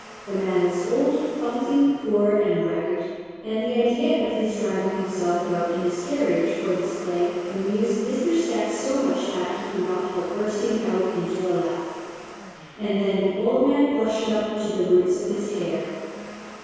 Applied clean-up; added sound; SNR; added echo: none; Domestic sounds, home sounds; 19 dB; reverberation time 2.0 s.